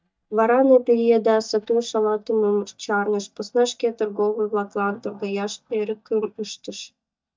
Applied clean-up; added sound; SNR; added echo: neural mask model DeepFilterNet 3.